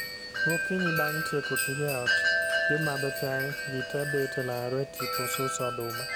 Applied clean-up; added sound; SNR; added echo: none; Wind chime; -2 dB; none.